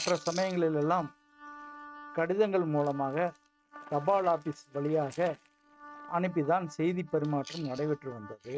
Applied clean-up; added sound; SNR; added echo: neural mask model RNNoise.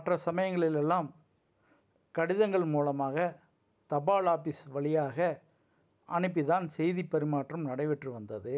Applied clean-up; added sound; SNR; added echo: none; none; none; none.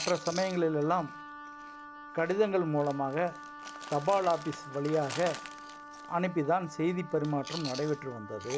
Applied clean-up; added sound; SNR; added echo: none; Wind instrument, woodwind instrument + Chewing, mastication; 12 dB; none.